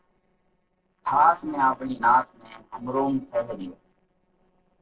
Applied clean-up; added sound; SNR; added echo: neural separator model SepFormer DNS4.